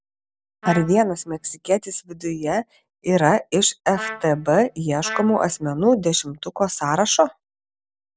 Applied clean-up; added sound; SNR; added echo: none; Trumpet; 13 dB; none.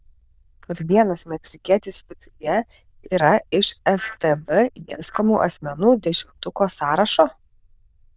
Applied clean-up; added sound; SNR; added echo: neural diffusion model UNIVERSE++.